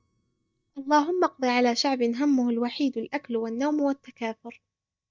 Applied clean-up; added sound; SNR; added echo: neural mask model DeepFilterNet 3.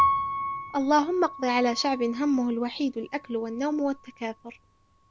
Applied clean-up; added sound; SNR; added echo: none; Piano; 6 dB; none.